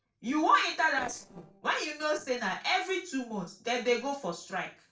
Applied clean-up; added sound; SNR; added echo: neural separator model SepFormer DNS4.